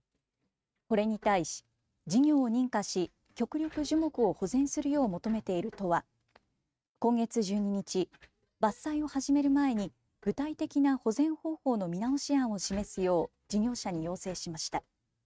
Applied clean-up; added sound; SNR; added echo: neural mask model RNNoise.